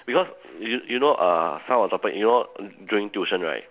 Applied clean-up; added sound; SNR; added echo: none; none; none; none.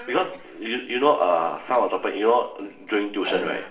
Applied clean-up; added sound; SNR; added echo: none; Cough; 16 dB; reverberation time 0.5 s.